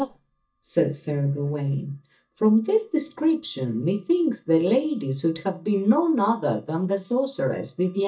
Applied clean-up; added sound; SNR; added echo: neural mask model DeepFilterNet 3.